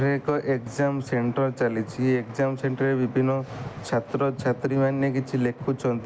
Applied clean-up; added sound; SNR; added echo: none; none; none; none.